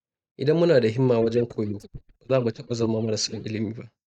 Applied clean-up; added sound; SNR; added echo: neural mask model DeepFilterNet 3.